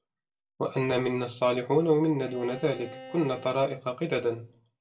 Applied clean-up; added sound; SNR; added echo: none; Bowed string instrument; 18 dB; reverberation time 0.2 s.